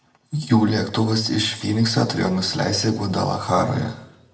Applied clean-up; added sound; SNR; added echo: none; none; none; reverberation time 0.6 s.